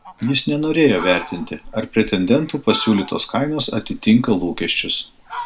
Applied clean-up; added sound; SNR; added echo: none; Fowl; 16 dB; none.